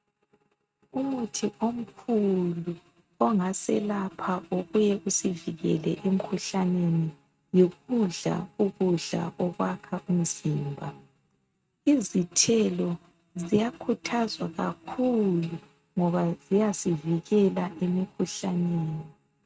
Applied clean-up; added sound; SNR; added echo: neural mask model RNNoise.